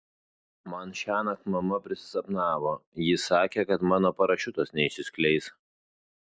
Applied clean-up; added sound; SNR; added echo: none; none; none; none.